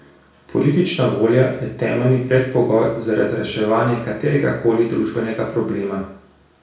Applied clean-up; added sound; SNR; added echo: none; none; none; reverberation time 0.5 s.